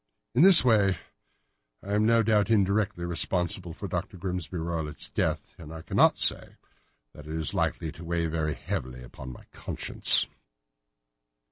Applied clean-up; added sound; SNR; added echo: none; none; none; none.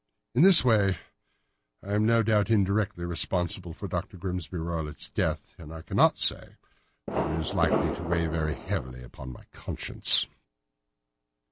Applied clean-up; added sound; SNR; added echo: none; Fireworks; 2 dB; none.